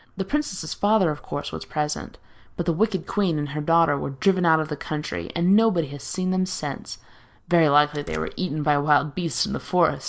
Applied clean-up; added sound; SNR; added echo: neural mask model Resemble Enhance denoiser.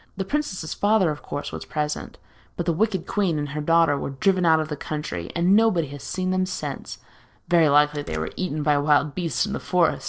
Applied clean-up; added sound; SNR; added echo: neural separator model SepFormer DNS4.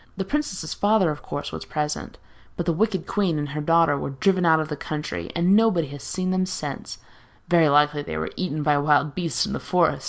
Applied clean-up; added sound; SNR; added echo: none; none; none; none.